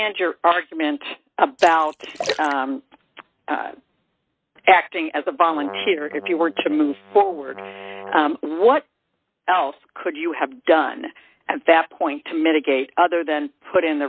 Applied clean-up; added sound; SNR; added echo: neural mask model RNNoise.